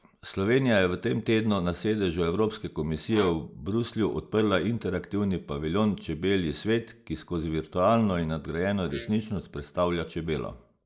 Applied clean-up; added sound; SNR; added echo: neural mask model Resemble Enhance denoiser.